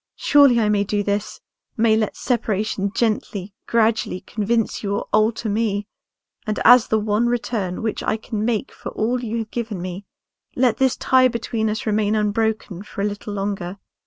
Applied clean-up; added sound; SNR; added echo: none; none; none; none.